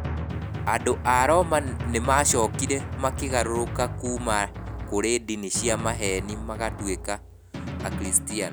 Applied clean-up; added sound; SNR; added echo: none; Drum; 6 dB; none.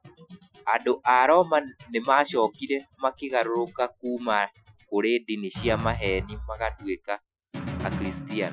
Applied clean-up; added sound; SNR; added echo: classical method Wiener filter.